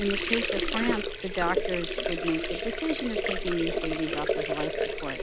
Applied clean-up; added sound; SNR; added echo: none; Sink (filling or washing) / Water; -2 dB; none.